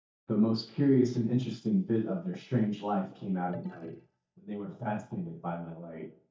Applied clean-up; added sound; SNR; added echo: neural mask model DeepFilterNet 3.